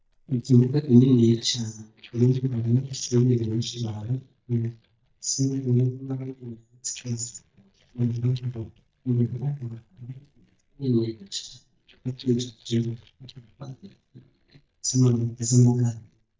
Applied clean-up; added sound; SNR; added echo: neural mask model DeepFilterNet 3.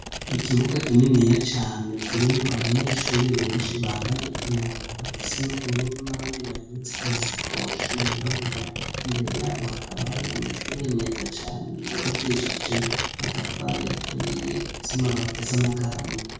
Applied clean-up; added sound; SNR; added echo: none; Tearing; 6 dB; reverberation time 0.6 s.